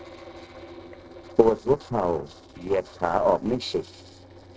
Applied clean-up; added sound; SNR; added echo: neural separator model SepFormer DNS4.